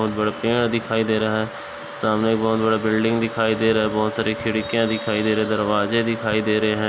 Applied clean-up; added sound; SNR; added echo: none; none; none; none.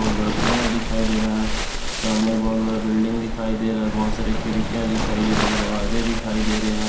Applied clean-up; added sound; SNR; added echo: none; Waves, surf; 1 dB; reverberation time 0.5 s.